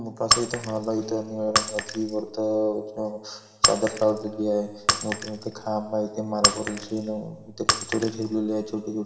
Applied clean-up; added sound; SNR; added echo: none; Shatter; 0 dB; reverberation time 1.6 s.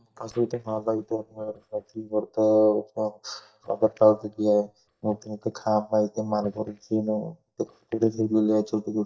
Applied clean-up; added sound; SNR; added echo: neural mask model DeepFilterNet 3.